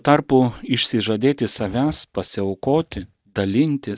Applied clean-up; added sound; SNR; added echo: neural mask model DeepFilterNet 3.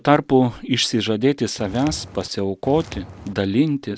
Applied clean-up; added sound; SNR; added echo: none; Walk, footsteps; 15 dB; none.